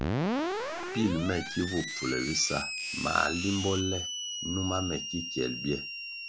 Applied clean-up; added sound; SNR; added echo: none; Screech; 3 dB; none.